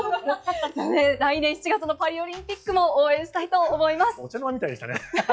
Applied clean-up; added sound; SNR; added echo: classical method log-MMSE.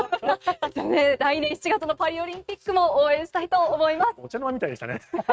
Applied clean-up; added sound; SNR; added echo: neural mask model RNNoise.